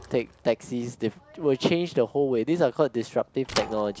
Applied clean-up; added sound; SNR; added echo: none; Thump, thud / Bicycle; 16 dB; none.